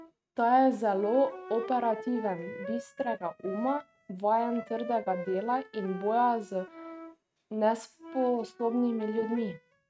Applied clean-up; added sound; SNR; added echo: neural mask model RNNoise.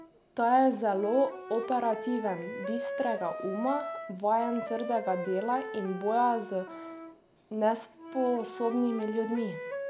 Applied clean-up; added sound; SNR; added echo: none; Wind instrument, woodwind instrument; 9 dB; none.